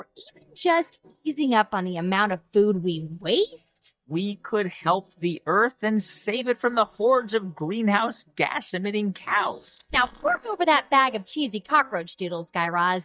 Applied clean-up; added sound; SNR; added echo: neural mask model DeepFilterNet 3.